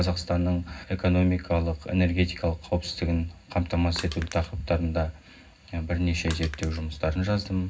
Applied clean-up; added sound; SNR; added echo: none; Crushing; 14 dB; reverberation time 0.4 s.